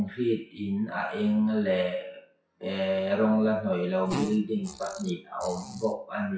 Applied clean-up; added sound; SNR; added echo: classical method WPE with log-MMSE.